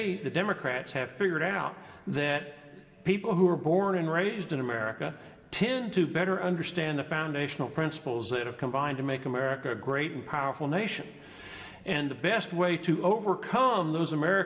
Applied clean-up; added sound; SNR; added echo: none; none; none; reverberation time 1.5 s.